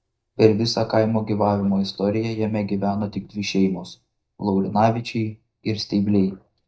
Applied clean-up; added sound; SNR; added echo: neural mask model DeepFilterNet 3.